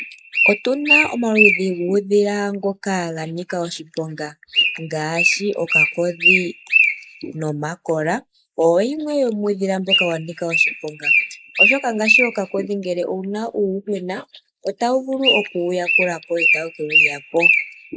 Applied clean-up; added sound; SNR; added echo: neural mask model Resemble Enhance denoiser.